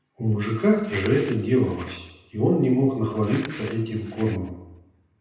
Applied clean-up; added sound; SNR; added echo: none; Crumpling, crinkling; 18 dB; reverberation time 0.9 s.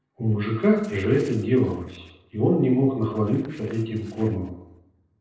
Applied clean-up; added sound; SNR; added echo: neural separator model SepFormer DNS4.